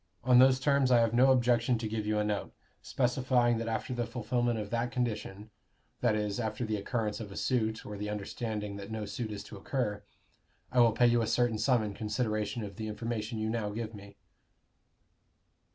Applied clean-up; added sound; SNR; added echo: none; none; none; none.